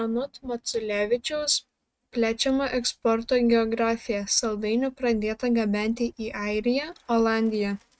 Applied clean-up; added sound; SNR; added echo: neural mask model RNNoise.